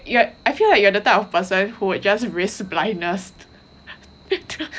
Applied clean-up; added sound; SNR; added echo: none; none; none; none.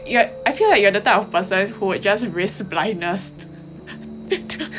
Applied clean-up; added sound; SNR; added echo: none; Piano; 16 dB; none.